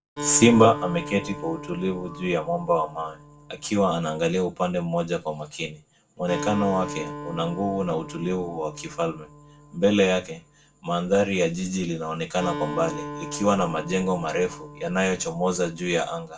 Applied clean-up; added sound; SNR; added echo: none; Acoustic guitar; 13 dB; reverberation time 0.2 s.